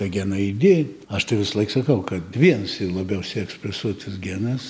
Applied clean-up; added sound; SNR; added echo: none; none; none; none.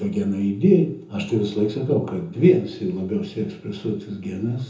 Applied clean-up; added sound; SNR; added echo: none; none; none; reverberation time 0.6 s.